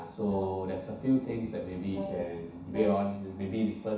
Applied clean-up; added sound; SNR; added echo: none; Wind instrument, woodwind instrument; 10 dB; reverberation time 0.7 s.